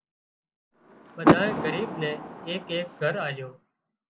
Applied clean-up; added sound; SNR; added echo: none; Door / Car; -4 dB; none.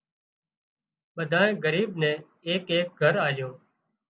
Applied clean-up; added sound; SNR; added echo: none; none; none; none.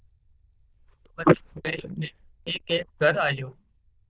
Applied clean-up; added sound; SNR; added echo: neural diffusion model UNIVERSE++.